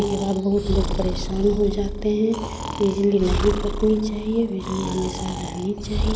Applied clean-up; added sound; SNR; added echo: none; Breathing; 5 dB; none.